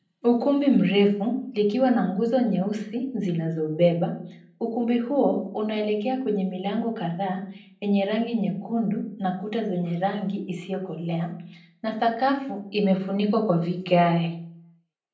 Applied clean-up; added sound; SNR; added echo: none; none; none; reverberation time 0.6 s.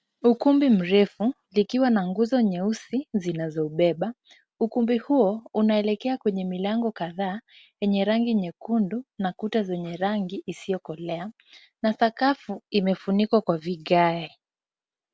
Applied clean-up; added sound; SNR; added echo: none; none; none; none.